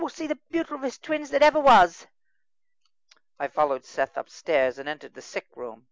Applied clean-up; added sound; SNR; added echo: none; none; none; none.